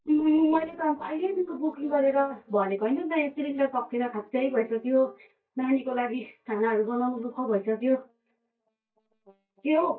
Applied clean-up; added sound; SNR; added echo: neural mask model DeepFilterNet 3.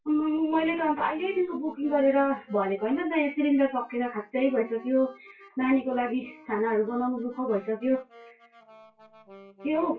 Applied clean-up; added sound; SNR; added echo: classical method WPE with log-MMSE.